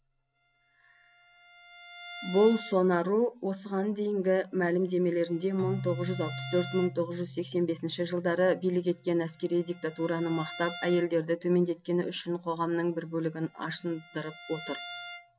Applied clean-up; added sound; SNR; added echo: none; Bowed string instrument + Keyboard (musical); 14 dB; none.